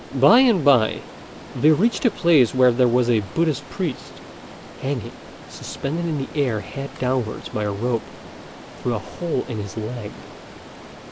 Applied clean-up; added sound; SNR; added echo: none; Stream; 16 dB; none.